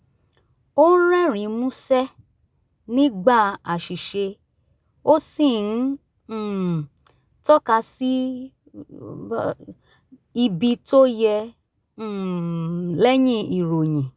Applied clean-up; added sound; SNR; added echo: none; none; none; none.